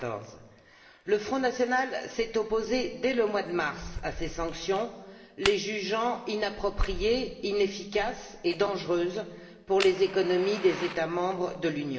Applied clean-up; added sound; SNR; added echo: none; Fire; 16 dB; reverberation time 1.2 s.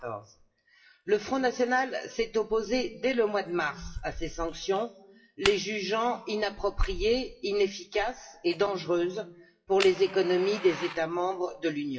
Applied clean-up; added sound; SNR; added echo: classical method WPE with log-MMSE.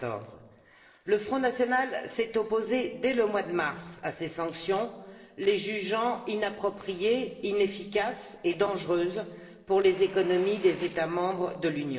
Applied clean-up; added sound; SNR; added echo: neural separator model SepFormer DNS4.